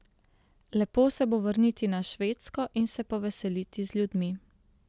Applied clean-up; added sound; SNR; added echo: none; none; none; none.